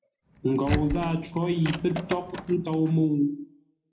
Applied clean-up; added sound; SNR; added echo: none; Door; 8 dB; reverberation time 0.3 s.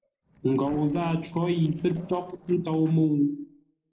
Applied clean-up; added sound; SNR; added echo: neural separator model SepFormer DNS4.